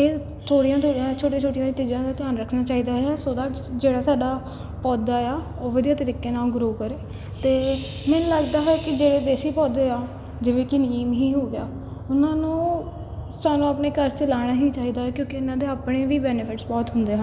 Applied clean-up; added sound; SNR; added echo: none; none; none; none.